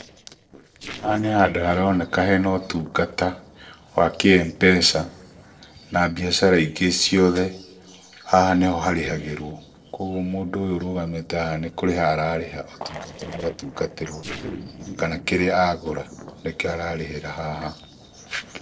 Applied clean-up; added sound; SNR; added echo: neural separator model SepFormer DNS4.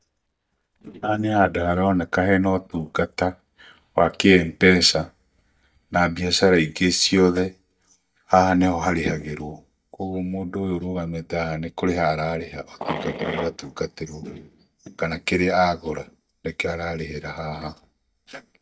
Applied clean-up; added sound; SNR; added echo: neural mask model DeepFilterNet 3.